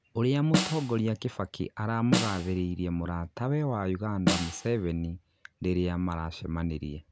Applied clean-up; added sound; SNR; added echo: none; Snare drum; 3 dB; none.